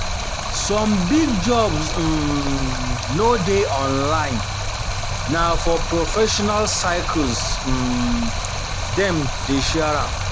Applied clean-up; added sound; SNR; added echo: none; Stream; 2 dB; none.